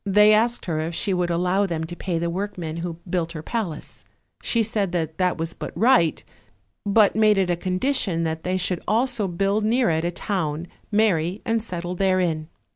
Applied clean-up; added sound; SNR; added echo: none; none; none; none.